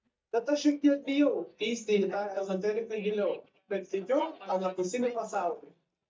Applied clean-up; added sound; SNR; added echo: neural mask model DeepFilterNet 3.